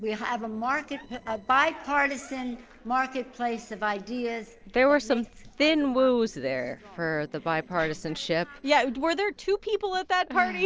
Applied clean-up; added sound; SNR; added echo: neural separator model SepFormer DNS4.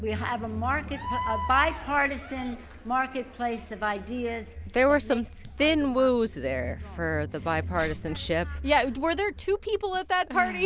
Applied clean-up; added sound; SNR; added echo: none; Engine / Car; 12 dB; none.